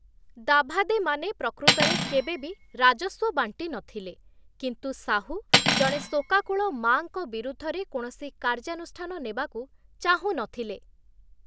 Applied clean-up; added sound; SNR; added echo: none; Cutlery, silverware; 0 dB; none.